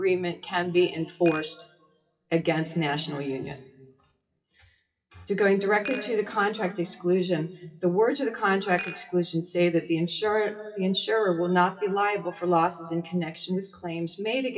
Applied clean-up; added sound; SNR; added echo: classical method WPE with log-MMSE.